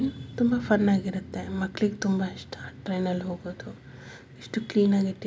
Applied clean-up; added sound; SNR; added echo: none; none; none; none.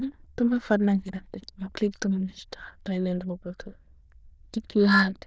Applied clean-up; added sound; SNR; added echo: neural diffusion model UNIVERSE++.